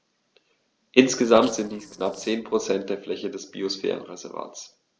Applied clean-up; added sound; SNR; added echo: neural separator model SepFormer DNS4.